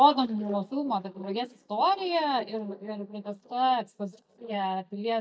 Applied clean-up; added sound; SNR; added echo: neural mask model DeepFilterNet 3.